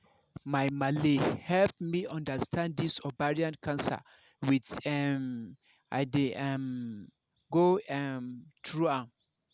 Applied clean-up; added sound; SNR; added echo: none; none; none; none.